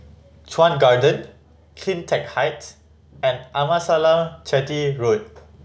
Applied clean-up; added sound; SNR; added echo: none; none; none; none.